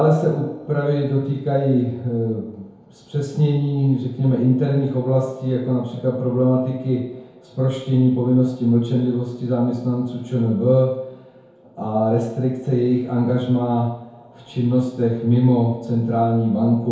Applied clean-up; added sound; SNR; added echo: none; none; none; reverberation time 0.9 s.